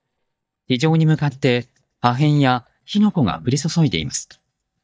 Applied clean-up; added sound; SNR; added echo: neural mask model DeepFilterNet 3.